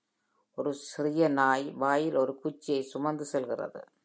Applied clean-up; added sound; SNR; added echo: none; none; none; none.